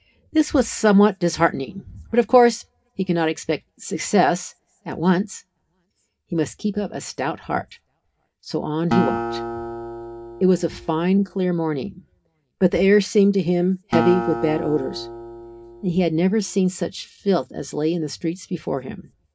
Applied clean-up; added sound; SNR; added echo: none; Acoustic guitar; 7 dB; reverberation time 0.3 s.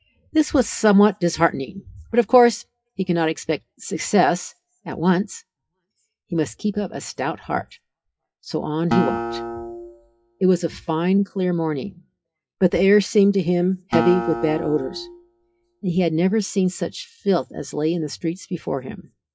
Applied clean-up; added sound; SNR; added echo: classical method WPE with log-MMSE.